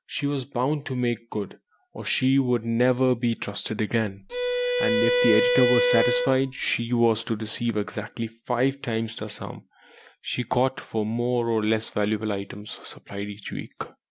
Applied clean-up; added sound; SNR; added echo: none; Bowed string instrument; -2 dB; none.